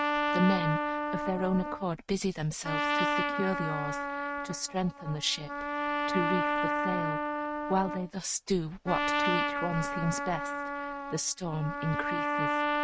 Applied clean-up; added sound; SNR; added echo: neural mask model RNNoise.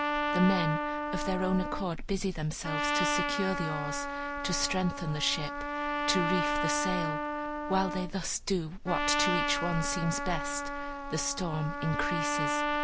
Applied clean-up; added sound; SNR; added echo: none; Trumpet; 1 dB; none.